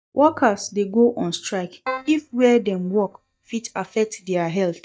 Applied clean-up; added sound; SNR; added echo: neural mask model DeepFilterNet 3.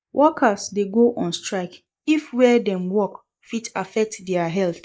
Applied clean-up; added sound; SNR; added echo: neural mask model Resemble Enhance denoiser.